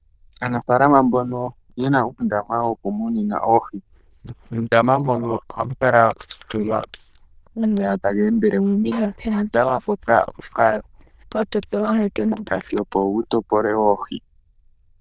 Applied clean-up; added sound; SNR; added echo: neural diffusion model UNIVERSE++.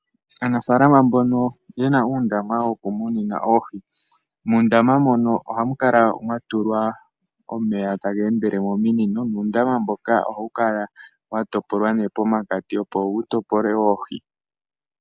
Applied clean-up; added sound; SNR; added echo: none; none; none; none.